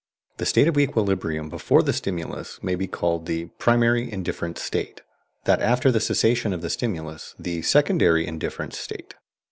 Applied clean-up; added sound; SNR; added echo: none; none; none; none.